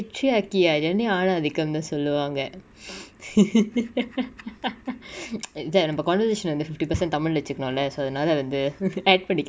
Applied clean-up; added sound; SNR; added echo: none; none; none; none.